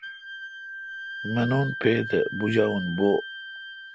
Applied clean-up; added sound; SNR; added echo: none; Wind instrument, woodwind instrument; 10 dB; none.